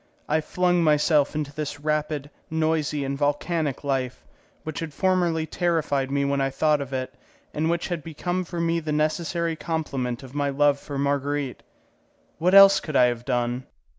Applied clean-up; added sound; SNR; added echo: none; none; none; none.